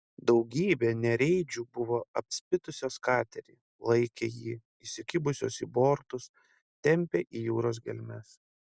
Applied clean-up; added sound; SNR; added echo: none; none; none; none.